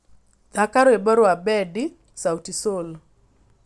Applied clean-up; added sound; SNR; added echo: none; none; none; none.